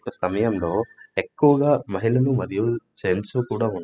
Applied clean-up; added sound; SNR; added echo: classical method spectral subtraction.